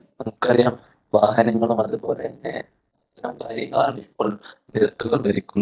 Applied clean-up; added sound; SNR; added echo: neural mask model DeepFilterNet 3.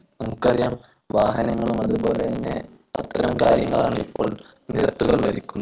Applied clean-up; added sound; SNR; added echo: none; none; none; none.